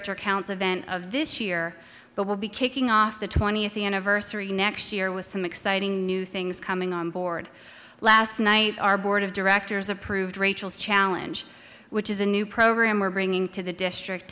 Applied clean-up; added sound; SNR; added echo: none; none; none; none.